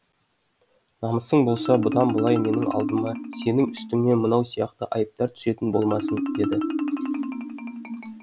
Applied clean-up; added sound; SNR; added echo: none; Marimba, xylophone; 5 dB; none.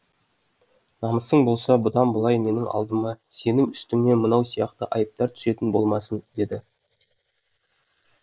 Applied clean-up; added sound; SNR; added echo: neural mask model Resemble Enhance denoiser.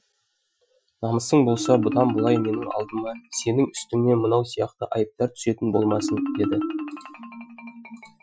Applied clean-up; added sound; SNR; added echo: classical method Wiener filter.